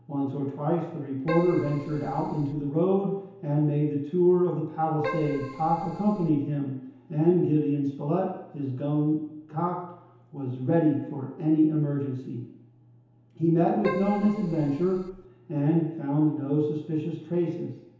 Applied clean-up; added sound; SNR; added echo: none; Keyboard (musical); 11 dB; reverberation time 1.0 s.